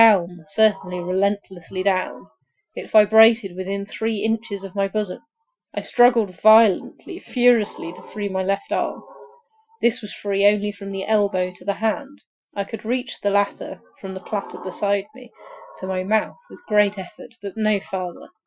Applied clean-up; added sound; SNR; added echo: classical method Wiener filter.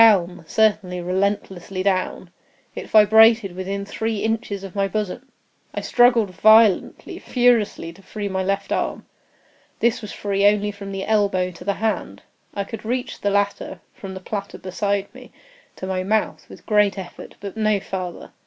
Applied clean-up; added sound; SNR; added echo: none; none; none; none.